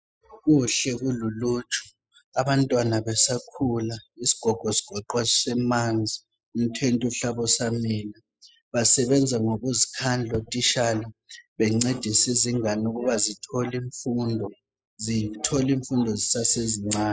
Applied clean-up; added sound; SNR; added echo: classical method spectral subtraction.